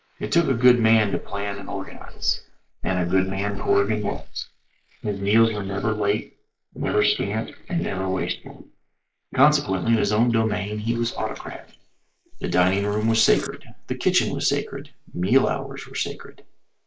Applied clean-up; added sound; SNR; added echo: neural mask model Resemble Enhance denoiser.